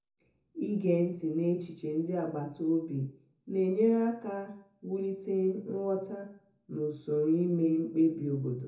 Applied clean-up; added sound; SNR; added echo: none; none; none; reverberation time 0.6 s.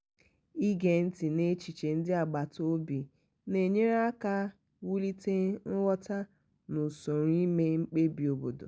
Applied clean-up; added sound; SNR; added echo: none; none; none; none.